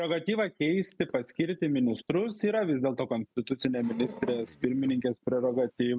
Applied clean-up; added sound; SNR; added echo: neural mask model RNNoise.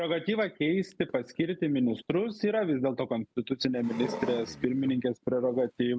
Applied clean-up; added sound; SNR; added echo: none; Wood; 11 dB; none.